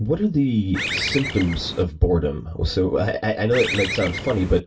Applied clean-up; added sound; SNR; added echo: none; Bird; 6 dB; reverberation time 0.2 s.